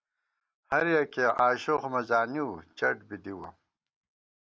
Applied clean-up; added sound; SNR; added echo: none; none; none; none.